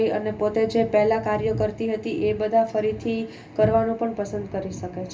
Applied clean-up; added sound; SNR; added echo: none; none; none; reverberation time 0.3 s.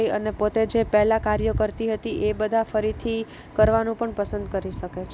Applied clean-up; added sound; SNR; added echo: none; none; none; none.